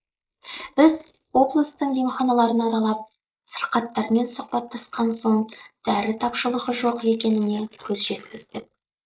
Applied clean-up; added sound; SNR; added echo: neural mask model Resemble Enhance denoiser.